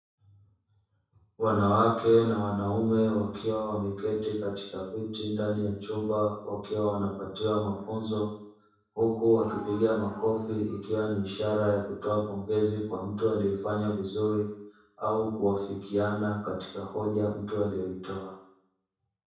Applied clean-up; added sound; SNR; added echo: none; Sliding door; 20 dB; reverberation time 0.7 s.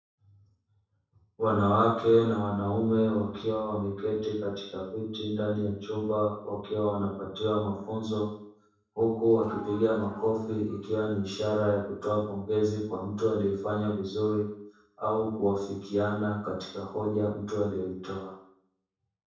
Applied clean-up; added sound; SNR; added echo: neural separator model SepFormer DNS4.